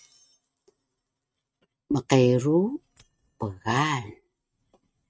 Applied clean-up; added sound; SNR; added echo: neural mask model RNNoise.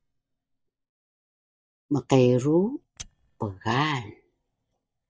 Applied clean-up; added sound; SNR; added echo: neural mask model DeepFilterNet 3.